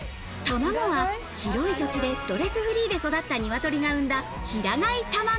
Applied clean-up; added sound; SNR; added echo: none; none; none; none.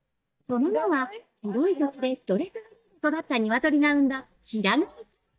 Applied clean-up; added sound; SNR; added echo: neural mask model DeepFilterNet 3.